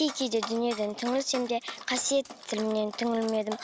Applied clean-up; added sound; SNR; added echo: none; Dog; 14 dB; none.